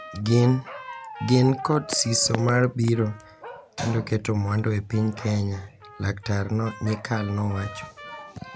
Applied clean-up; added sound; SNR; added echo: none; Bark + Trumpet; 16 dB; none.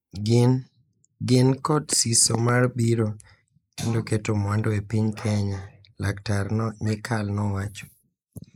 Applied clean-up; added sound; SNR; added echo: neural mask model Resemble Enhance denoiser.